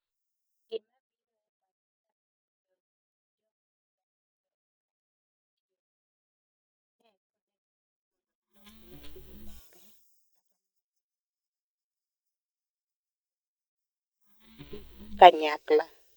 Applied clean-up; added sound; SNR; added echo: neural mask model DeepFilterNet 3.